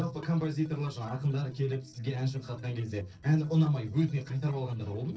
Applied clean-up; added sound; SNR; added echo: neural separator model SepFormer DNS4.